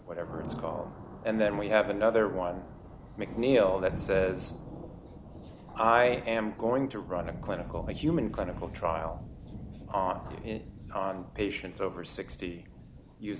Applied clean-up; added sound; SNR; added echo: none; Thunder; 11 dB; none.